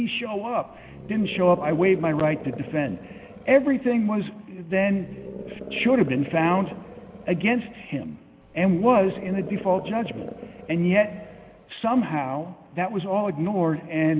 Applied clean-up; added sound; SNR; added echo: none; Animal; 15 dB; none.